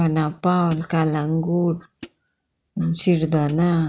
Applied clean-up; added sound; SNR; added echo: neural mask model RNNoise.